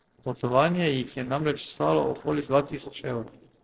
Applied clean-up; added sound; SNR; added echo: neural separator model SepFormer DNS4.